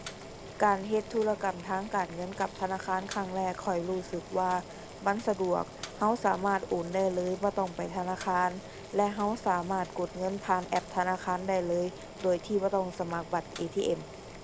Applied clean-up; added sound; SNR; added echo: none; Boiling; 13 dB; none.